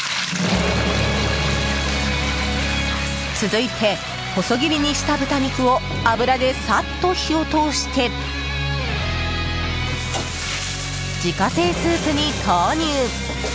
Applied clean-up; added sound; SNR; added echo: none; none; none; none.